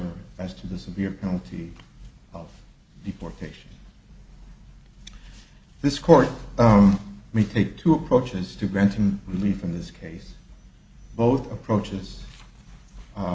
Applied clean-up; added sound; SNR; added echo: none; none; none; none.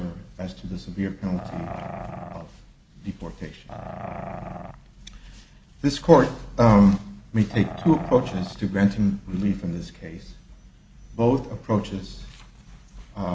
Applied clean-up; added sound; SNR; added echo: none; Growling; 11 dB; none.